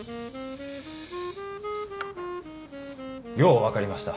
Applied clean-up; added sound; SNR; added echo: none; Wind instrument, woodwind instrument; 8 dB; none.